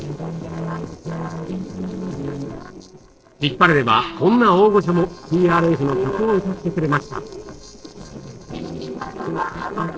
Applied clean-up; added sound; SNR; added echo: neural separator model SepFormer DNS4.